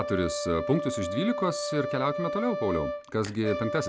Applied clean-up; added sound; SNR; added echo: none; Brass instrument; 4 dB; none.